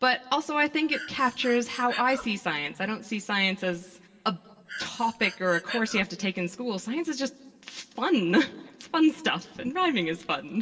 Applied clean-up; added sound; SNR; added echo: none; Breathing; 12 dB; reverberation time 2.2 s.